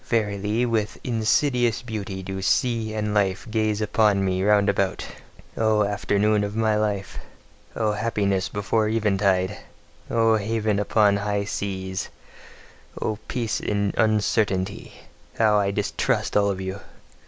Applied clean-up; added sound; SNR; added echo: none; none; none; none.